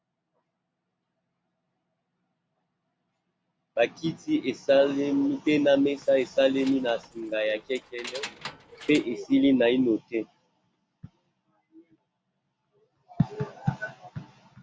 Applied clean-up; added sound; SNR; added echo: none; Keys jangling; 17 dB; none.